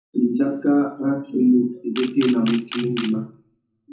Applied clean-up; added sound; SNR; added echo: none; Camera; 15 dB; reverberation time 0.7 s.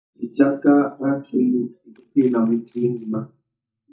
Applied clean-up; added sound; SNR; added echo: neural mask model DeepFilterNet 3.